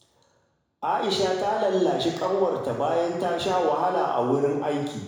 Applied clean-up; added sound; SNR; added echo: none; none; none; reverberation time 1.0 s.